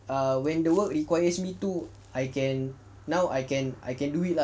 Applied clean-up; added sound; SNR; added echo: none; none; none; none.